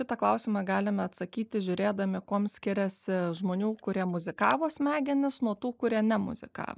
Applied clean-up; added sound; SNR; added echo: neural mask model Resemble Enhance denoiser.